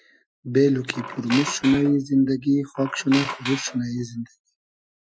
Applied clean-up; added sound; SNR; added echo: classical method Wiener filter.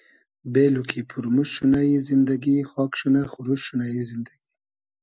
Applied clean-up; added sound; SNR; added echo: none; none; none; none.